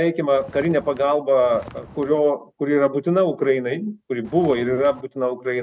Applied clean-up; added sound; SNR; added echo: none; Walk, footsteps; 20 dB; none.